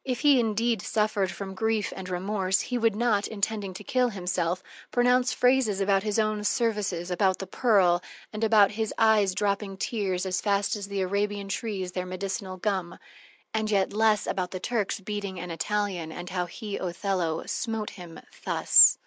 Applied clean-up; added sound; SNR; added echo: none; none; none; none.